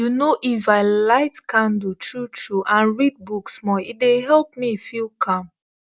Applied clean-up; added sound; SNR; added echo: none; none; none; none.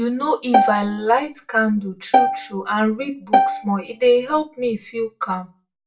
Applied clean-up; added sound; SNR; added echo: none; Bowed string instrument; -1 dB; reverberation time 0.2 s.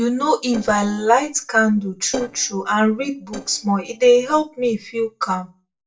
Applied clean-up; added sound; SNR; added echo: neural separator model SepFormer DNS4.